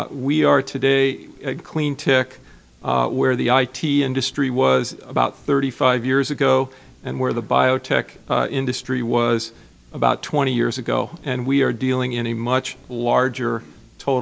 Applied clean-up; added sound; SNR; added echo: none; none; none; none.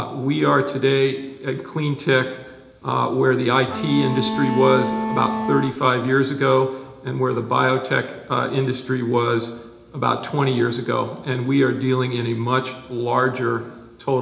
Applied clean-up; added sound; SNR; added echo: none; Bowed string instrument; 4 dB; reverberation time 0.8 s.